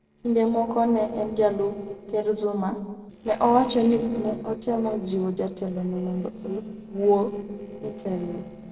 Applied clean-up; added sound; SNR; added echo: neural separator model SepFormer DNS4.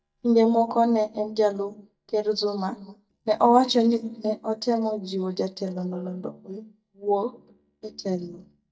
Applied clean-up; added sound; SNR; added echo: neural mask model DeepFilterNet 3.